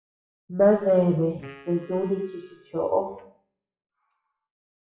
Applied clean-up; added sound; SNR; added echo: classical method WPE with log-MMSE.